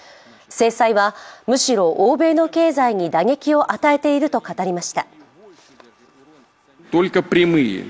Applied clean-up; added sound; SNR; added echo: none; none; none; none.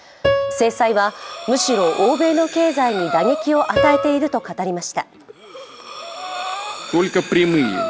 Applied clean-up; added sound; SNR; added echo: none; Breathing + Piano; 6 dB; none.